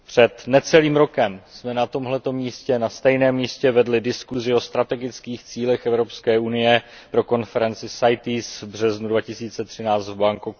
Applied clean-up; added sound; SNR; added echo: none; none; none; none.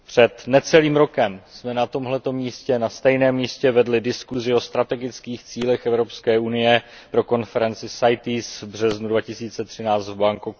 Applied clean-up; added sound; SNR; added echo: none; Clapping; 18 dB; none.